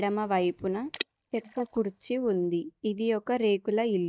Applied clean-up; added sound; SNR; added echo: neural mask model DeepFilterNet 3.